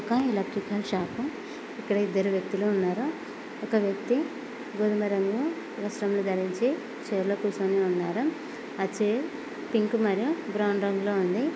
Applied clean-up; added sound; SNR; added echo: none; none; none; none.